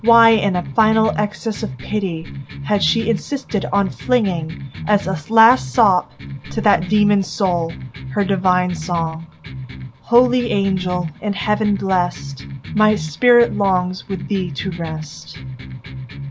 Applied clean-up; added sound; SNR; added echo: none; Electric guitar; 11 dB; none.